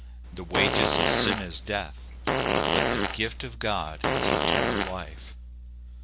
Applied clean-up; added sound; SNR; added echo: none; Fart; -5 dB; none.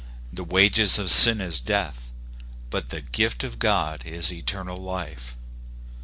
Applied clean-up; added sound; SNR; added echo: none; none; none; none.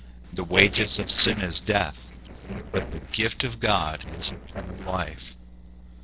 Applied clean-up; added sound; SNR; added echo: neural separator model SepFormer DNS4.